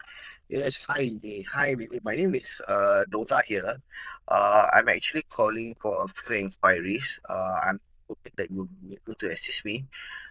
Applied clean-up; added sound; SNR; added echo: neural diffusion model UNIVERSE++.